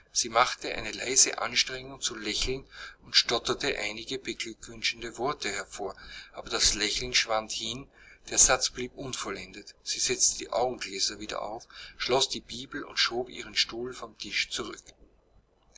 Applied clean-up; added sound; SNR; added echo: none; none; none; none.